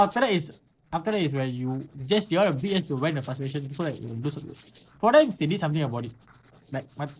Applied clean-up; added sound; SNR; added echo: neural separator model SepFormer DNS4.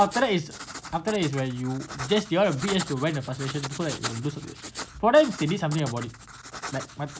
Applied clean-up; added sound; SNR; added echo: none; Writing; 12 dB; none.